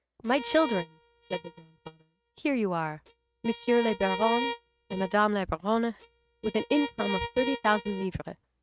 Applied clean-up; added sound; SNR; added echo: neural mask model RNNoise.